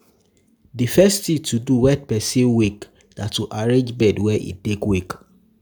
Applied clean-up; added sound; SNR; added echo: none; none; none; none.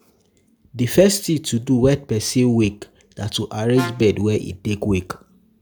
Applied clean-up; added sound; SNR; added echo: none; Brass instrument; 16 dB; none.